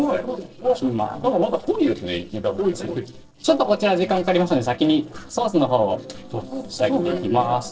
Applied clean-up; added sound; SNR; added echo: neural separator model SepFormer DNS4.